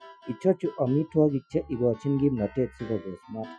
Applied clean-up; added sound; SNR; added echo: classical method Wiener filter.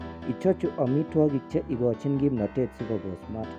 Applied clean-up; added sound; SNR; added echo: none; Piano; 14 dB; none.